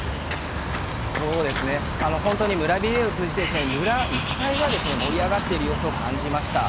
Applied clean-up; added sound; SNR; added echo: none; Walk, footsteps + Bird; 1 dB; none.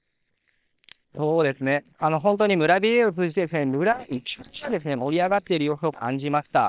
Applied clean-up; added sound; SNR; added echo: neural separator model SepFormer WHAM!.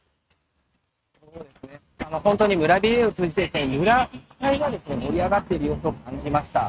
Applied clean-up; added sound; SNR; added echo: neural mask model RNNoise.